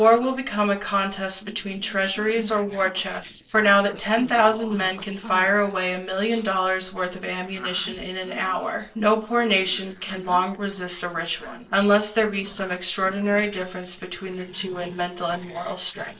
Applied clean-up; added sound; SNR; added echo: neural separator model SepFormer DNS4.